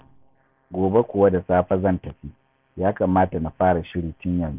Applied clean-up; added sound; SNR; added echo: none; none; none; none.